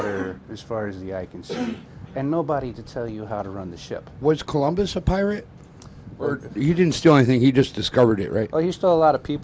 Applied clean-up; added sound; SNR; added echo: none; none; none; none.